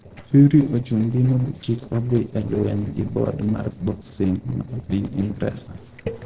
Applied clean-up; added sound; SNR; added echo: neural separator model SepFormer DNS4.